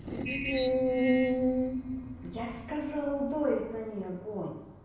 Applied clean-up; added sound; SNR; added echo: none; Screech; -4 dB; reverberation time 0.9 s.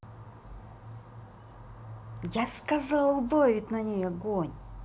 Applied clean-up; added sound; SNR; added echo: none; none; none; none.